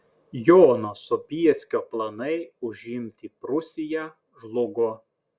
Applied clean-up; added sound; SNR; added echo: none; none; none; none.